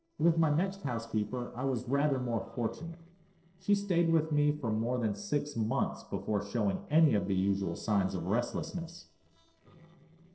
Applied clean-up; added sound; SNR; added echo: neural separator model SepFormer DNS4.